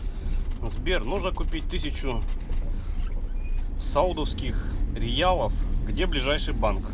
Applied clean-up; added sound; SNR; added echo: none; none; none; none.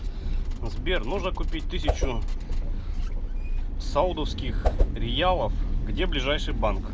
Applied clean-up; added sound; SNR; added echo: none; Whoosh, swoosh, swish; 0 dB; none.